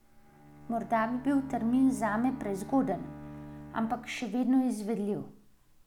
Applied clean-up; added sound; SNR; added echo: none; Bowed string instrument; 16 dB; none.